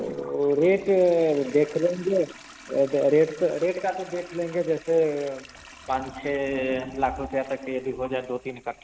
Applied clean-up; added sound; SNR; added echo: none; Toilet flush; 19 dB; none.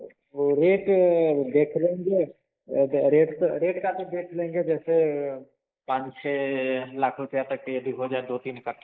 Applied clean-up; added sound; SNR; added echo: neural mask model Resemble Enhance denoiser.